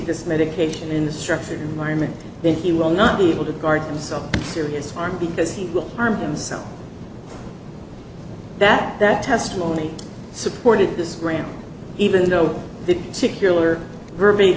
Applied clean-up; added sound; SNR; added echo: none; none; none; none.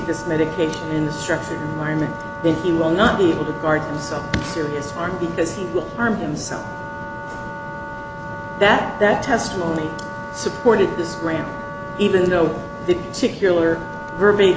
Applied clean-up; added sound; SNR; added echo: none; Wind instrument, woodwind instrument; 12 dB; none.